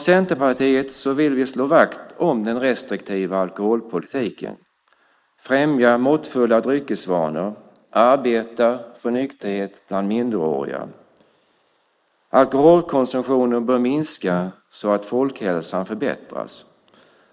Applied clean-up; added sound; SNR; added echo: neural mask model Resemble Enhance denoiser.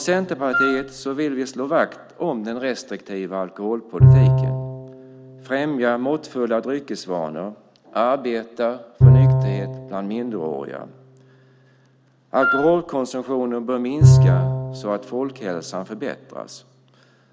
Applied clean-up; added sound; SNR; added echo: none; Wind instrument, woodwind instrument + Bowed string instrument; -3 dB; none.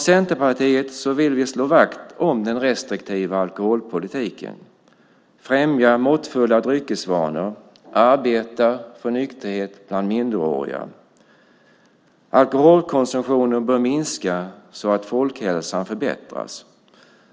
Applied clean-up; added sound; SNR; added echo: none; none; none; none.